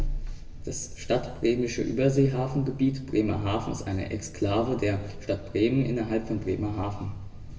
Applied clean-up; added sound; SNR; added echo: none; none; none; reverberation time 1.3 s.